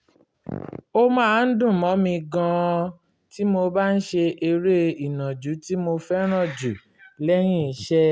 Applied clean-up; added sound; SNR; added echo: none; none; none; none.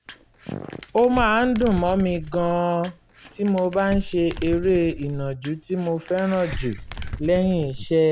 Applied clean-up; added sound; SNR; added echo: none; Crumpling, crinkling; 12 dB; none.